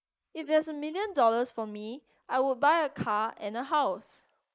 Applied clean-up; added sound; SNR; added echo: neural mask model Resemble Enhance denoiser.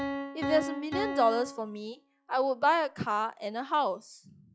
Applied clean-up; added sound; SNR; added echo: classical method log-MMSE.